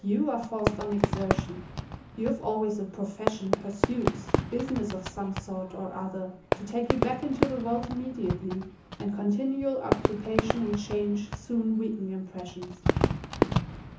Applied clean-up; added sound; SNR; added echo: none; Fireworks; 0 dB; reverberation time 0.8 s.